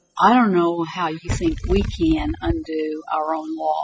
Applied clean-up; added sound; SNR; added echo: classical method spectral subtraction.